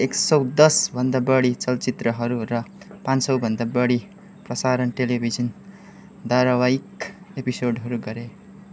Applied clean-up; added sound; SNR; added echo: none; none; none; none.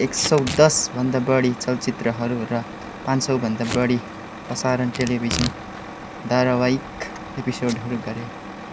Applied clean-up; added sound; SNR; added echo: none; Packing tape, duct tape / Tearing + Truck; 10 dB; none.